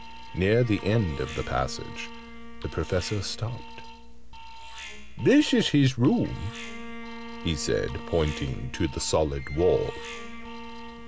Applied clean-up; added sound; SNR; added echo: none; Bowed string instrument + Alarm; 11 dB; none.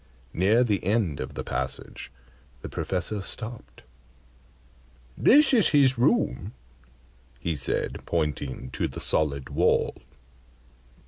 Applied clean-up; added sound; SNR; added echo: none; none; none; none.